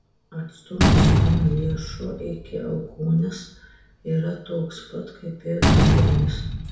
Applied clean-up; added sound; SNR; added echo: none; Slam; -5 dB; reverberation time 0.6 s.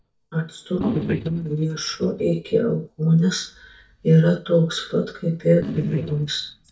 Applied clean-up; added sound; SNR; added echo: neural mask model DeepFilterNet 3.